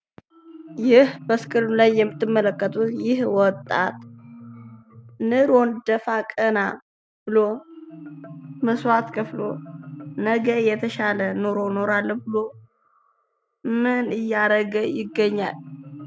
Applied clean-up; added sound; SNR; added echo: none; Marimba, xylophone; 18 dB; none.